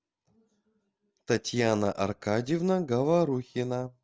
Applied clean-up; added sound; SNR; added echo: none; none; none; none.